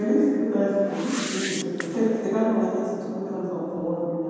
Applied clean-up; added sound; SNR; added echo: none; Whoosh, swoosh, swish; 13 dB; reverberation time 2.1 s.